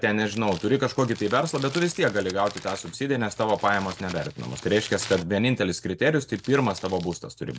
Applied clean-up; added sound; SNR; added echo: none; Crumpling, crinkling; 17 dB; none.